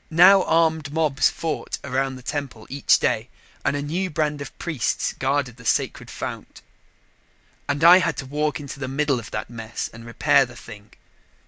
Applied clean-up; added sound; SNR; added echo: none; none; none; none.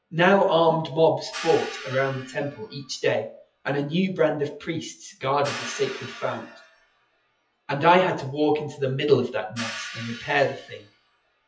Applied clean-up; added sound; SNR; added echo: classical method WPE with log-MMSE.